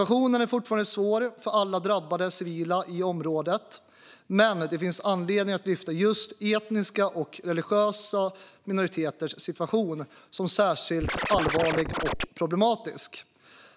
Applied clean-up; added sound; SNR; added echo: none; Scratching (performance technique); 2 dB; none.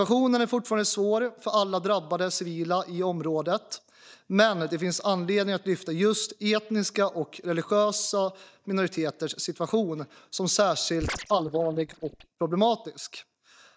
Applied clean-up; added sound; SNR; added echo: neural mask model DeepFilterNet 3.